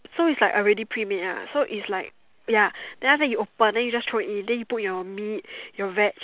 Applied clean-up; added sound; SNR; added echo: none; none; none; none.